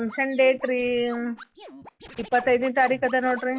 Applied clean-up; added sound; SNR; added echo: classical method log-MMSE.